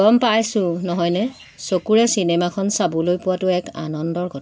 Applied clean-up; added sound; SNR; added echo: none; none; none; none.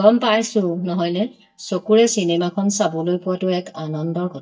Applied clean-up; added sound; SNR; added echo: neural mask model DeepFilterNet 3.